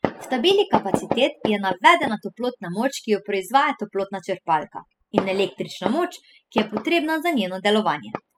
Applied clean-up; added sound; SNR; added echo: classical method spectral subtraction.